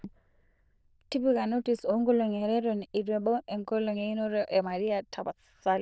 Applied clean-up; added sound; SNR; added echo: neural diffusion model UNIVERSE++.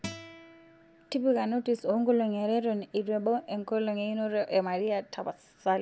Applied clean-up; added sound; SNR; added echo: none; Acoustic guitar; 19 dB; none.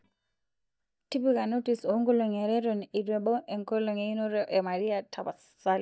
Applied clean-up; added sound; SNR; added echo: neural mask model DeepFilterNet 3.